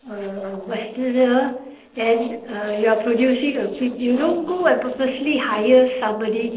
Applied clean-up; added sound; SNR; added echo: neural separator model SepFormer DNS4.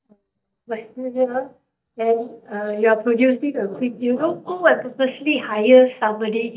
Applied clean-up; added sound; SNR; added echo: neural mask model DeepFilterNet 3.